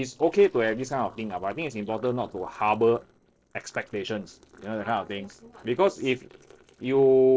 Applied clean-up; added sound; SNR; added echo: neural separator model SepFormer DNS4.